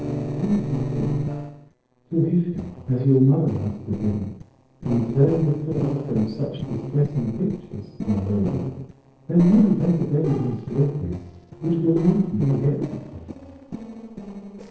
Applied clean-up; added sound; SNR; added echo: neural separator model SepFormer DNS4.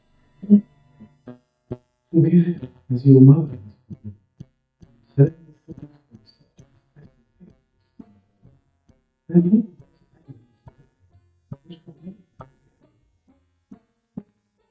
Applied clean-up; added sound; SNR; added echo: neural mask model DeepFilterNet 3.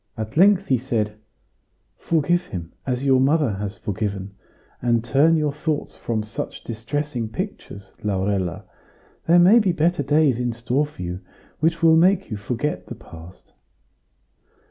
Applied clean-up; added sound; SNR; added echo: none; none; none; none.